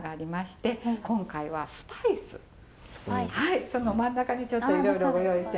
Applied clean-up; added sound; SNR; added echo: none; none; none; none.